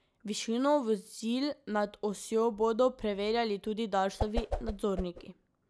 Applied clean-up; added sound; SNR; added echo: none; Whoosh, swoosh, swish; 5 dB; none.